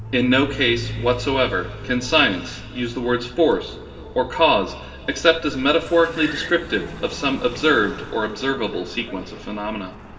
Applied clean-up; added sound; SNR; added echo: none; Car; 13 dB; reverberation time 2.6 s.